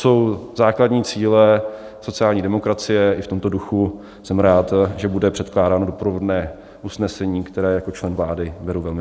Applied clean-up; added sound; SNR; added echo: none; none; none; none.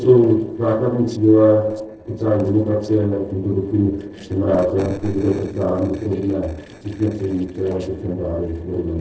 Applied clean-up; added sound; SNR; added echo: neural separator model SepFormer DNS4.